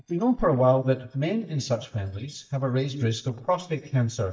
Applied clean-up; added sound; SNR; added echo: neural mask model DeepFilterNet 3.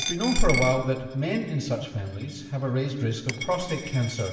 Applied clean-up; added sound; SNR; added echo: none; Coin (dropping); 10 dB; reverberation time 1.2 s.